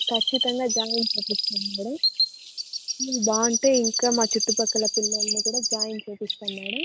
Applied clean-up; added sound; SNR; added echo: none; Chirp, tweet; -1 dB; none.